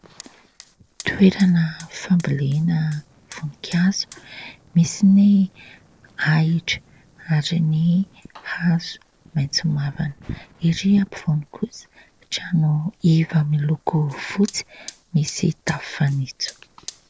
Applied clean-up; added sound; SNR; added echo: neural separator model SepFormer DNS4.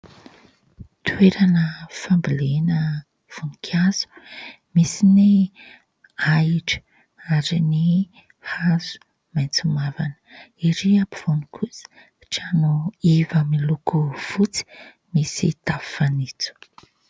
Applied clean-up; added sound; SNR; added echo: none; none; none; none.